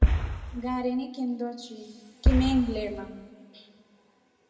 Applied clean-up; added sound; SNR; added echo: none; Boom; -5 dB; reverberation time 1.5 s.